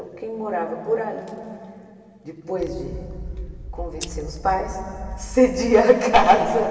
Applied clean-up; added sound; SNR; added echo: none; Scissors; 11 dB; reverberation time 2.6 s.